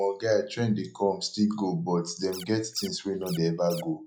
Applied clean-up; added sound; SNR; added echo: classical method log-MMSE.